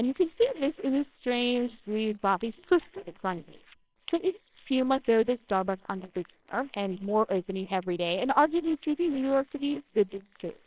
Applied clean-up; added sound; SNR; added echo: neural separator model SepFormer WHAMR!.